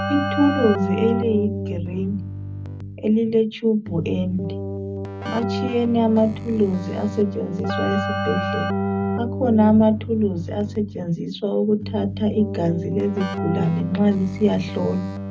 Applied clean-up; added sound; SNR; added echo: none; Keyboard (musical); 5 dB; reverberation time 0.4 s.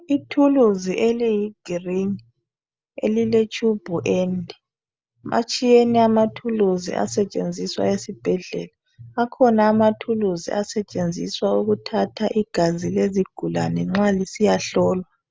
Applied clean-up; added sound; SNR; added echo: none; none; none; none.